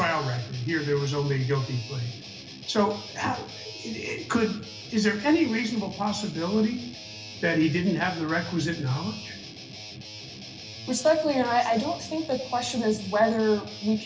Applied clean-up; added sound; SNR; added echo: none; Guitar; 14 dB; reverberation time 0.9 s.